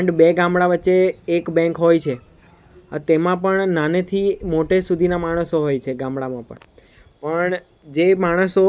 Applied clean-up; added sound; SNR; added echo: none; none; none; none.